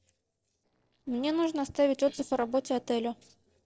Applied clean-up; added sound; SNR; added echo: neural separator model SepFormer DNS4.